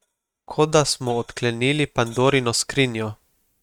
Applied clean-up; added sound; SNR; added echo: neural mask model RNNoise.